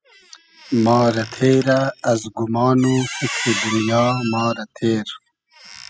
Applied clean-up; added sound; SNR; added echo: classical method spectral subtraction.